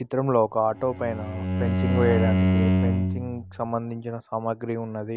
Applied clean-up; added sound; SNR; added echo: none; Bowed string instrument; -3 dB; none.